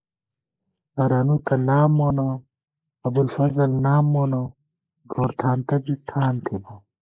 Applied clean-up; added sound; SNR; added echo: neural mask model Resemble Enhance denoiser.